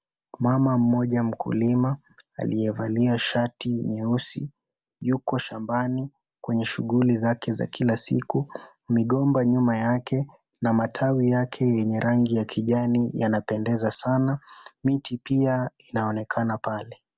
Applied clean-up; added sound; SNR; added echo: none; none; none; none.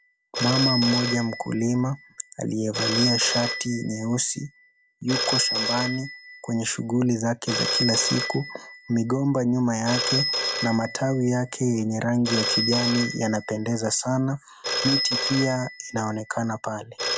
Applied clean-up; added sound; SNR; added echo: none; Telephone; 4 dB; none.